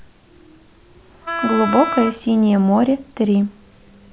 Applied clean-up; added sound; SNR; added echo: none; Wind instrument, woodwind instrument; 5 dB; none.